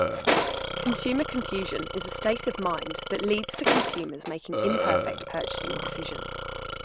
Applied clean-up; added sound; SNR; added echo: none; Tools + Burping, eructation; -1 dB; none.